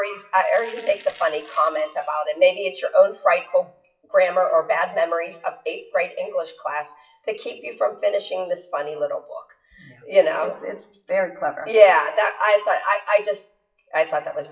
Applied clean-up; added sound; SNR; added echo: classical method WPE with log-MMSE.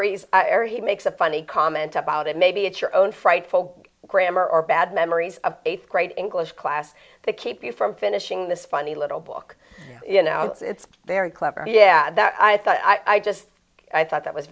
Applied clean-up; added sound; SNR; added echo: none; none; none; none.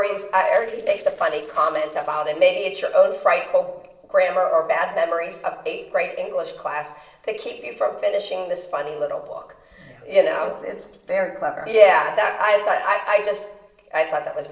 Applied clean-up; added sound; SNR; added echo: neural separator model SepFormer DNS4.